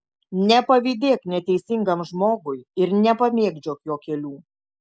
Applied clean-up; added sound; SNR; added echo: none; none; none; none.